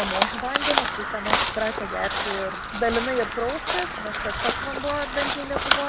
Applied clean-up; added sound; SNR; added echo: none; Crow; -2 dB; none.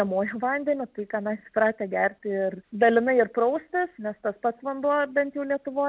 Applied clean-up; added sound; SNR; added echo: none; none; none; none.